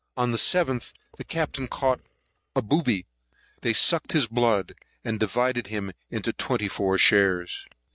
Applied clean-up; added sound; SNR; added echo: neural mask model RNNoise.